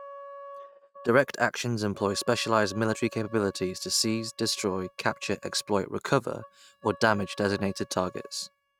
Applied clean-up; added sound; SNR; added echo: neural mask model RNNoise.